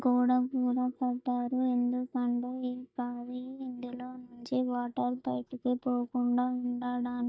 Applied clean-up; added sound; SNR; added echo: neural mask model DeepFilterNet 3.